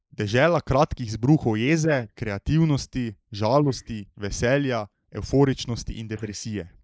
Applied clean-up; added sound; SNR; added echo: neural mask model Resemble Enhance denoiser.